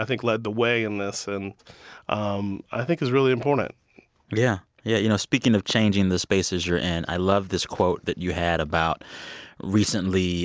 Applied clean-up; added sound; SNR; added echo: none; none; none; none.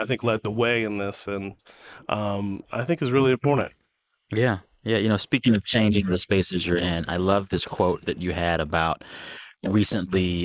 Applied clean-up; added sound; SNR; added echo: neural mask model Resemble Enhance denoiser.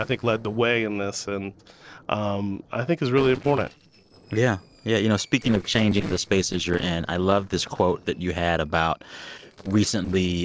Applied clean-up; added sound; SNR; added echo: neural separator model SepFormer DNS4.